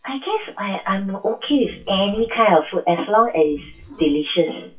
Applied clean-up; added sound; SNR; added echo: classical method WPE with log-MMSE.